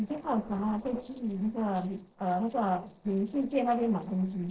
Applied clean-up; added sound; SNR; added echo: neural separator model SepFormer DNS4.